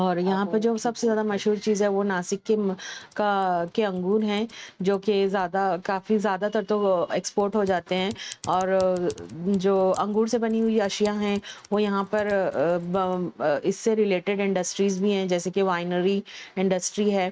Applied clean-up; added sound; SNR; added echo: neural mask model RNNoise.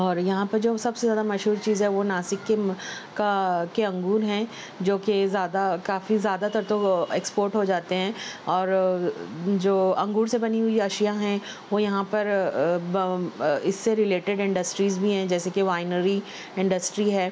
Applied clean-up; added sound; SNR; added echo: none; none; none; none.